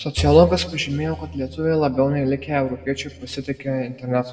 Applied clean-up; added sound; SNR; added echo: none; Bowed string instrument; 11 dB; reverberation time 1.0 s.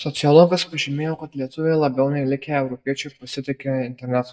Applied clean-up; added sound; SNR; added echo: neural mask model DeepFilterNet 3.